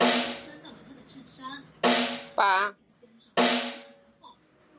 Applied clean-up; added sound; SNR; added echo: none; Snare drum; -4 dB; none.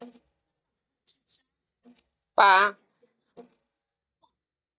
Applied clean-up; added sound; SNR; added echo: neural mask model DeepFilterNet 3.